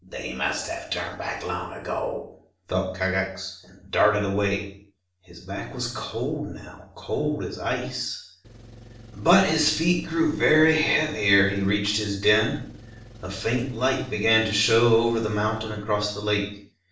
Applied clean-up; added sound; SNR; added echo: none; Engine; 17 dB; reverberation time 0.5 s.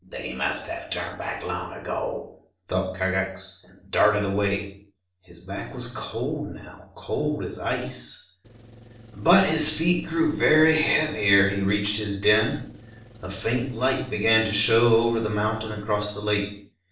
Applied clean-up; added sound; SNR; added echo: neural separator model SepFormer DNS4.